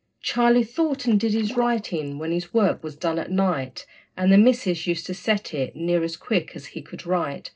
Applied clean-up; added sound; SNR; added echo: neural separator model SepFormer DNS4.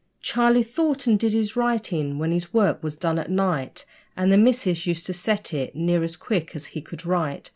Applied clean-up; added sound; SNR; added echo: none; none; none; none.